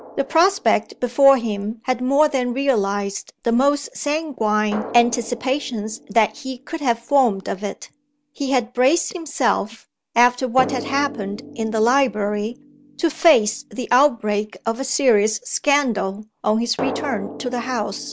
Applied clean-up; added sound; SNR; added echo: none; Drum; 17 dB; none.